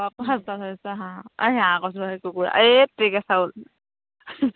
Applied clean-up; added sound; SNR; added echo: none; none; none; none.